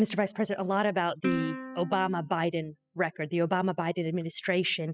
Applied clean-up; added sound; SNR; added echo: classical method spectral subtraction.